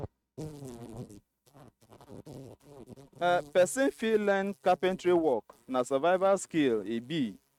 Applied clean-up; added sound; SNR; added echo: neural mask model RNNoise.